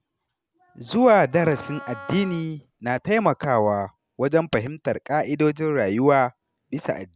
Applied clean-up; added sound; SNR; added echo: none; Wind instrument, woodwind instrument; 18 dB; none.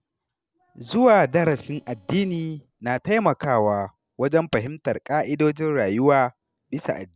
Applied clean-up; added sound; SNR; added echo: neural separator model SepFormer DNS4.